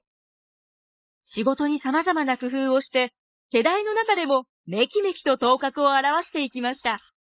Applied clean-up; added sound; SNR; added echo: neural mask model Resemble Enhance denoiser.